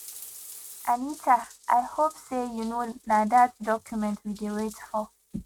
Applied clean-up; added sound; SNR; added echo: neural mask model RNNoise.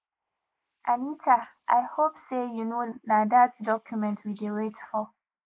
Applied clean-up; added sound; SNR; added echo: neural mask model Resemble Enhance denoiser.